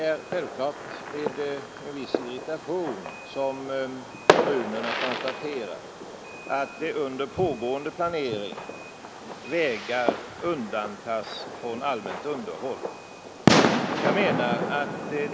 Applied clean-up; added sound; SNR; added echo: none; Fireworks; -1 dB; none.